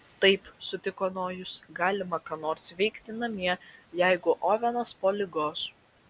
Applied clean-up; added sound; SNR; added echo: none; none; none; none.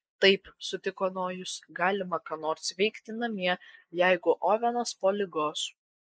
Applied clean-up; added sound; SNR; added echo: neural mask model Resemble Enhance denoiser.